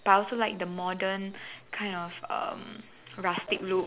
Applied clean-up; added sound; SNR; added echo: none; none; none; none.